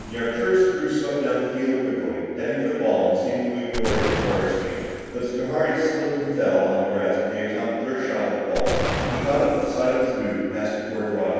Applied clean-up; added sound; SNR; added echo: none; Explosion; 10 dB; reverberation time 2.1 s.